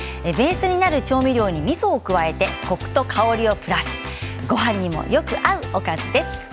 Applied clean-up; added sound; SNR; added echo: none; none; none; none.